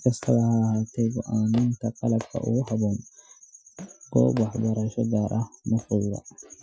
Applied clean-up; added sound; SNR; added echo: classical method Wiener filter.